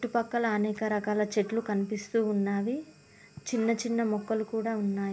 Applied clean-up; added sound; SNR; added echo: none; none; none; none.